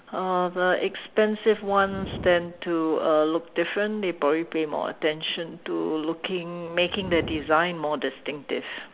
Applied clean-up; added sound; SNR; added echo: none; Fire; 16 dB; none.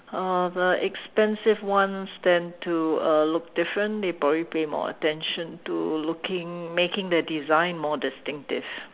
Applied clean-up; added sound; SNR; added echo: none; none; none; none.